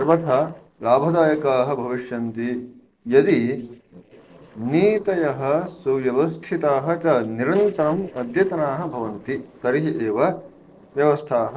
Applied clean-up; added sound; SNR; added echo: neural separator model SepFormer DNS4.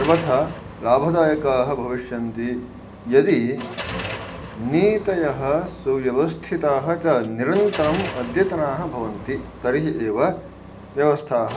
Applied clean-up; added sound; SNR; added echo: none; Car; 13 dB; none.